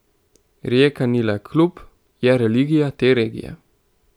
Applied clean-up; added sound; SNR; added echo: none; none; none; none.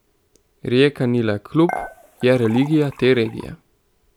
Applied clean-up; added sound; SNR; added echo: none; Dishes, pots, and pans / Chink, clink; 14 dB; none.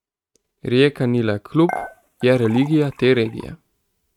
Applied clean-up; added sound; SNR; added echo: neural mask model RNNoise.